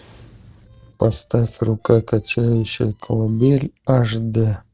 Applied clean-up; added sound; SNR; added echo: neural separator model SepFormer DNS4.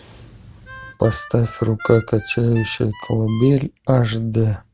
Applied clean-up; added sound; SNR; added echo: none; Harmonica; 17 dB; none.